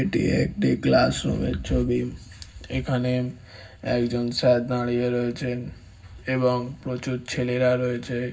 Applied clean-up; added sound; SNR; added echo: none; none; none; reverberation time 0.4 s.